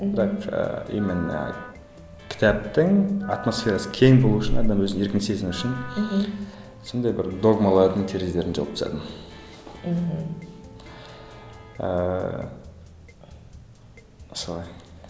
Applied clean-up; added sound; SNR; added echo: none; Wind instrument, woodwind instrument; 18 dB; none.